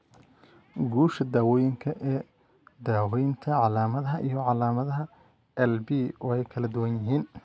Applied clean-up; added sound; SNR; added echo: none; none; none; none.